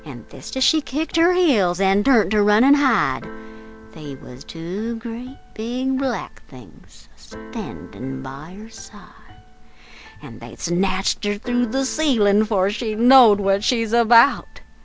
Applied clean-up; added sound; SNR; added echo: none; Keyboard (musical); 20 dB; none.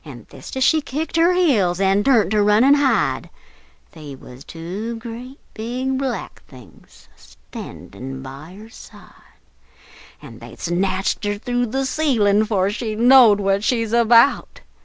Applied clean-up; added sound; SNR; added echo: none; none; none; none.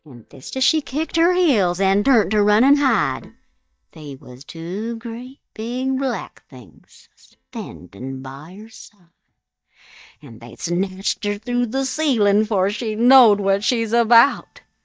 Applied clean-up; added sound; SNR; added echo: neural mask model DeepFilterNet 3.